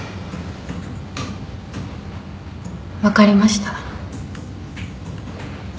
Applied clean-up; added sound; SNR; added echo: none; none; none; none.